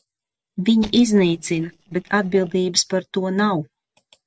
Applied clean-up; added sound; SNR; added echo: neural separator model SepFormer DNS4.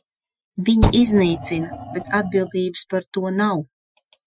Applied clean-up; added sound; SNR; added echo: classical method Wiener filter.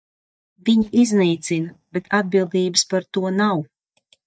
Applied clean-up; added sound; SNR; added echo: neural mask model DeepFilterNet 3.